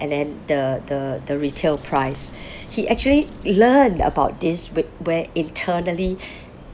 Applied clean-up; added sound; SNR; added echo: none; Writing; 18 dB; none.